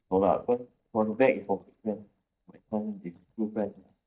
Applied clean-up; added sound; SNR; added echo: neural mask model DeepFilterNet 3.